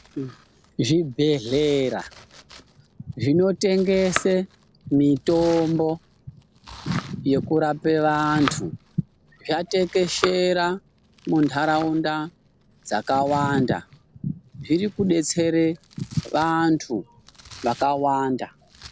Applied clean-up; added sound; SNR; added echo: none; Domestic sounds, home sounds; 17 dB; none.